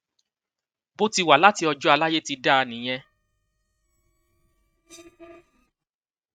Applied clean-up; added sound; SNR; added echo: neural mask model RNNoise.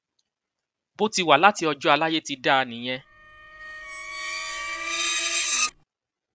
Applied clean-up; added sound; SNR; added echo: none; Screech; 4 dB; none.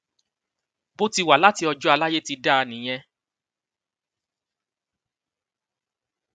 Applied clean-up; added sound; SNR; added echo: none; none; none; none.